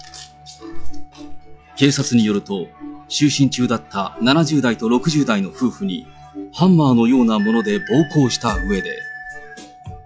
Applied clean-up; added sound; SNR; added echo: classical method log-MMSE.